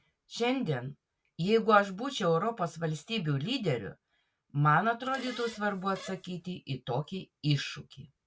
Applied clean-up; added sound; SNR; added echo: none; Fart; 17 dB; none.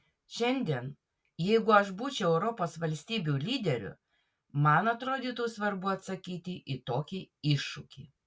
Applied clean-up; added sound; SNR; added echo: none; none; none; none.